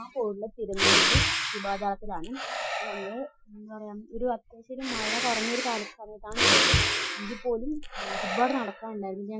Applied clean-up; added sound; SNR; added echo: classical method Wiener filter.